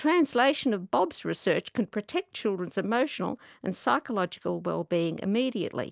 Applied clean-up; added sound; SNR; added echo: none; none; none; none.